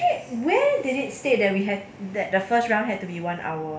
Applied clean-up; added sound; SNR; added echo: none; none; none; none.